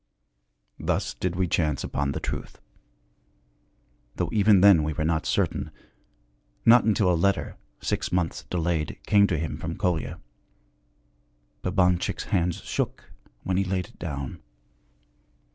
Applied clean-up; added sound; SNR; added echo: none; none; none; none.